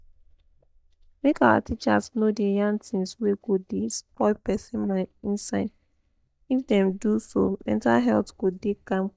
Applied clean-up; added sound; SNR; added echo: neural mask model DeepFilterNet 3.